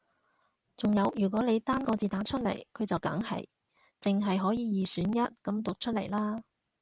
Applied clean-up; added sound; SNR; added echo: none; none; none; none.